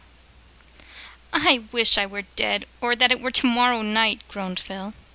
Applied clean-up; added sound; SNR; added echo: none; none; none; none.